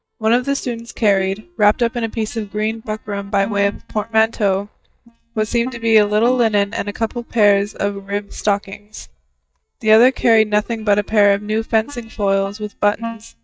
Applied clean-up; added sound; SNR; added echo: neural mask model DeepFilterNet 3.